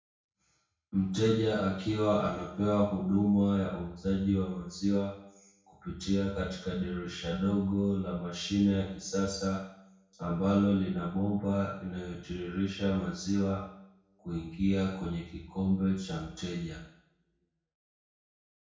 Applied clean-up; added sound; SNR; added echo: none; none; none; reverberation time 0.6 s.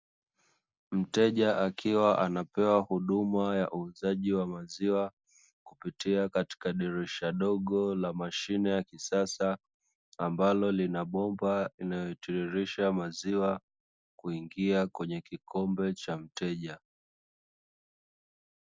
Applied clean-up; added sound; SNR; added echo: none; none; none; none.